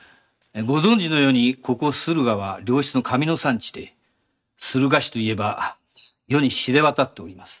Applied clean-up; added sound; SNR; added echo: neural mask model RNNoise.